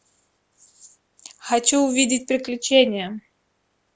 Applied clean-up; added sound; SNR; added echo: none; none; none; none.